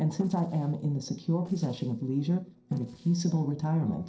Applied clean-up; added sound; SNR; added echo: neural separator model SepFormer DNS4.